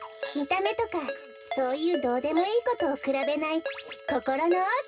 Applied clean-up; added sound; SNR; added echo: none; Ringtone; 10 dB; reverberation time 0.2 s.